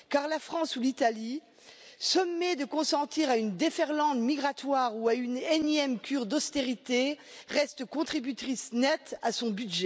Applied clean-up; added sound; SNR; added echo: none; none; none; none.